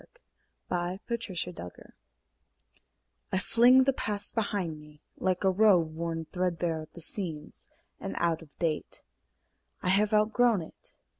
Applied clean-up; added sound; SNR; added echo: none; none; none; none.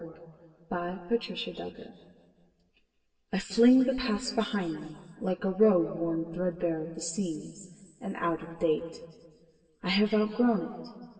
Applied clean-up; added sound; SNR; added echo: none; none; none; reverberation time 2.0 s.